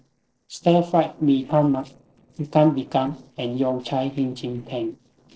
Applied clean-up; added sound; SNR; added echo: neural separator model SepFormer DNS4.